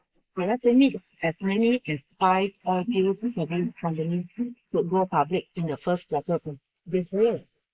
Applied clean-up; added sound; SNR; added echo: neural mask model Resemble Enhance denoiser.